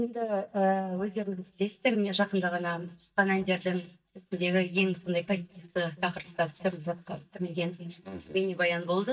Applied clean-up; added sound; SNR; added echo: neural mask model DeepFilterNet 3.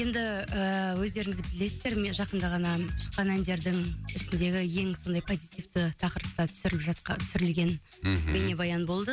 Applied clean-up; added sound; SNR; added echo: none; none; none; none.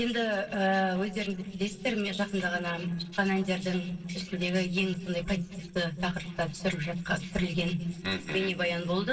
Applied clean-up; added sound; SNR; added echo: neural separator model SepFormer DNS4.